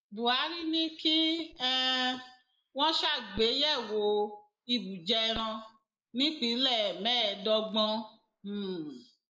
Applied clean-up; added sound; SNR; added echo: neural mask model Resemble Enhance denoiser.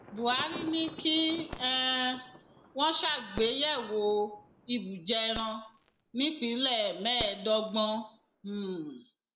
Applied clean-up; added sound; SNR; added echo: none; Fireworks + Thunder; 17 dB; none.